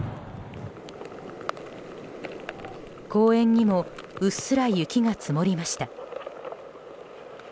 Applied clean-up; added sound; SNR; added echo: none; none; none; none.